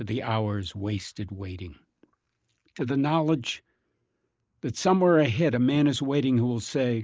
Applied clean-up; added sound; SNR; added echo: neural mask model Resemble Enhance denoiser.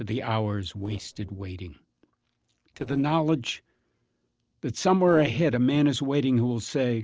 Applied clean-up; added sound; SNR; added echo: neural separator model SepFormer DNS4.